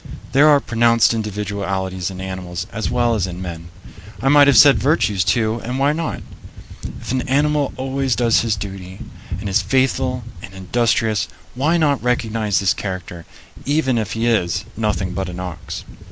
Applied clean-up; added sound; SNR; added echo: none; Gunshot, gunfire; 10 dB; none.